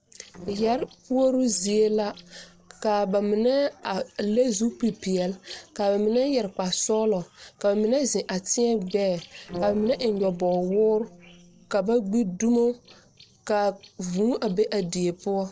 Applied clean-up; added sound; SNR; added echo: neural separator model SepFormer DNS4.